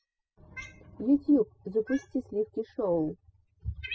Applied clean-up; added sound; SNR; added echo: classical method spectral subtraction.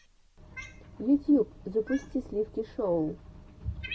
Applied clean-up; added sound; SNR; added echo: none; Cat; 18 dB; none.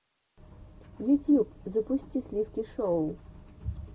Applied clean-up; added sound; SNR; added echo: none; none; none; none.